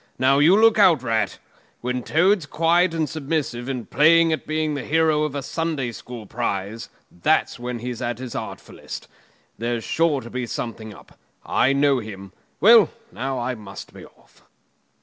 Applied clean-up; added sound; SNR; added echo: none; none; none; none.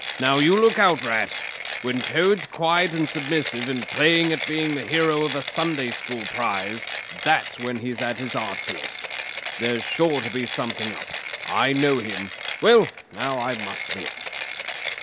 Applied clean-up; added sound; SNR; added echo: none; Mechanisms; 6 dB; none.